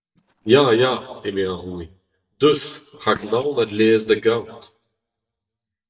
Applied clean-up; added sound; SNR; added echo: neural mask model DeepFilterNet 3.